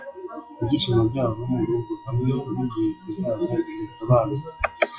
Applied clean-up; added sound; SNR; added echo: classical method log-MMSE.